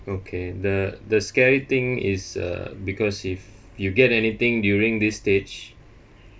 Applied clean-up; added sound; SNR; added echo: none; none; none; none.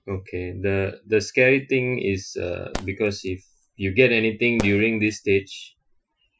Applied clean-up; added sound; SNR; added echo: classical method Wiener filter.